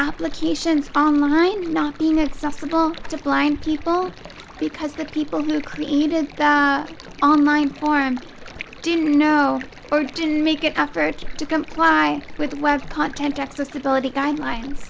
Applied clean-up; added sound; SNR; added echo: none; Stream; 12 dB; none.